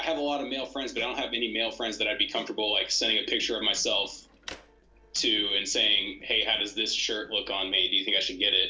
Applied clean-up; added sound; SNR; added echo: neural separator model SepFormer DNS4.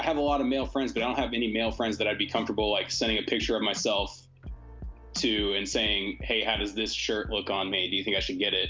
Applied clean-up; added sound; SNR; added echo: none; none; none; none.